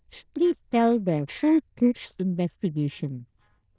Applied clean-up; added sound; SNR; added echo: neural diffusion model UNIVERSE++.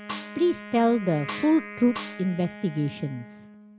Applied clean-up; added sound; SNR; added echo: none; Snare drum + Wind instrument, woodwind instrument; 13 dB; none.